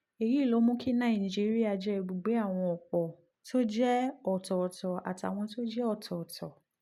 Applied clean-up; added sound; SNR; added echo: none; none; none; none.